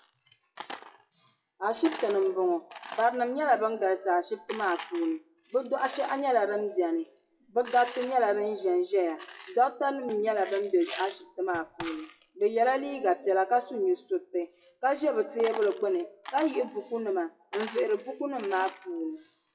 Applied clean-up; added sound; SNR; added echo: classical method WPE with log-MMSE.